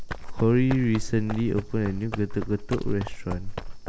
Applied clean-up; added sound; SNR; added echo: none; Run; 5 dB; none.